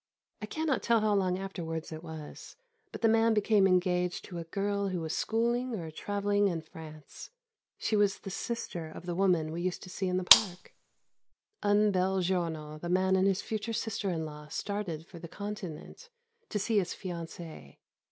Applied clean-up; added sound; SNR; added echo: none; Gunshot, gunfire; -2 dB; none.